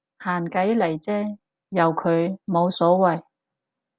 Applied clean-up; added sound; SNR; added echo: none; none; none; none.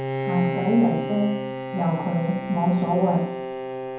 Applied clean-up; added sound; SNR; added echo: none; Bowed string instrument; 6 dB; reverberation time 0.9 s.